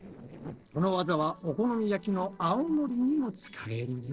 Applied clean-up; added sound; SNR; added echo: neural separator model SepFormer DNS4.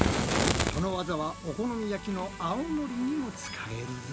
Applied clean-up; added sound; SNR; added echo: none; Fire; 0 dB; none.